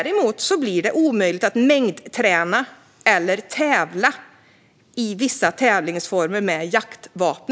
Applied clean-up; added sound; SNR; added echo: none; none; none; none.